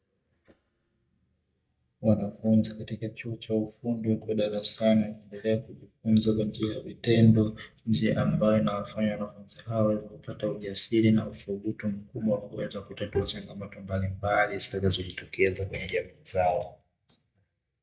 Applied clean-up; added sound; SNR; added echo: neural mask model DeepFilterNet 3.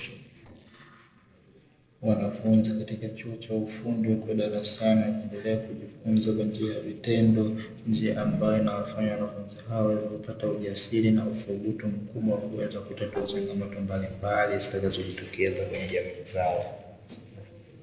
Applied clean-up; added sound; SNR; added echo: neural separator model SepFormer DNS4.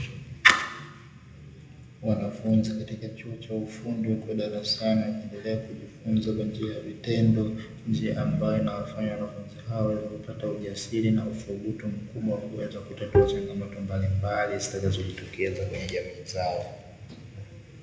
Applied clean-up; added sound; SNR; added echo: none; Bowed string instrument; -3 dB; reverberation time 0.7 s.